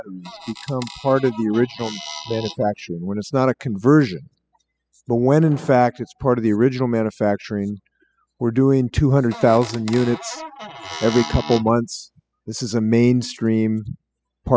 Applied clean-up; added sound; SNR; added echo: classical method spectral subtraction.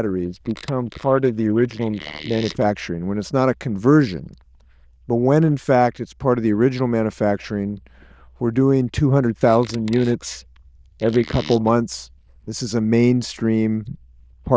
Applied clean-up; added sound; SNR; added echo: neural diffusion model UNIVERSE++.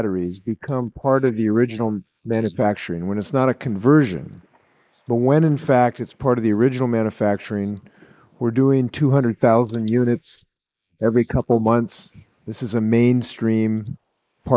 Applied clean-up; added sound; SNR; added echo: neural mask model Resemble Enhance denoiser.